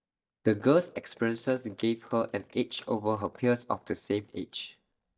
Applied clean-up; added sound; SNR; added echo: neural mask model DeepFilterNet 3.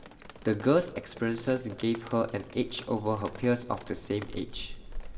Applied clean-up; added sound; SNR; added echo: none; Drip; 13 dB; reverberation time 2.8 s.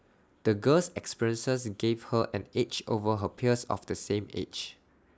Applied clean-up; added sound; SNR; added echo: none; none; none; none.